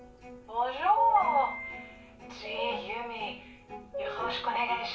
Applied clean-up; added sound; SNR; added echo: none; Piano; 11 dB; reverberation time 0.3 s.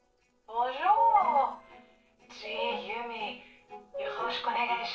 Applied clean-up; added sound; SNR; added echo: neural separator model SepFormer DNS4.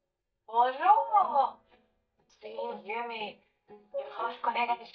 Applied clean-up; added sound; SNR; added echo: neural mask model DeepFilterNet 3.